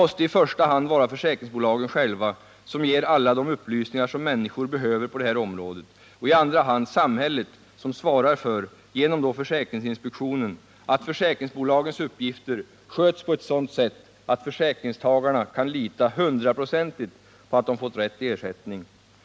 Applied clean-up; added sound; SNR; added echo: none; none; none; none.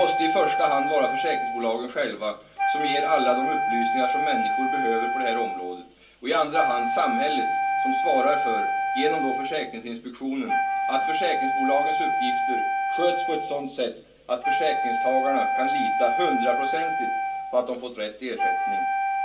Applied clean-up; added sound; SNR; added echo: none; Wind instrument, woodwind instrument; -2 dB; reverberation time 0.3 s.